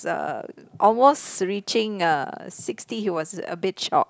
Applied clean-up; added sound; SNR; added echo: none; none; none; none.